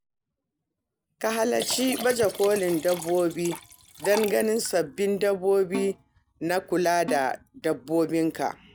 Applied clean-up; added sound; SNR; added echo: none; Liquid + Snare drum; 13 dB; none.